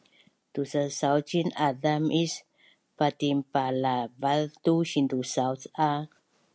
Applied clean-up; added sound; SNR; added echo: none; none; none; none.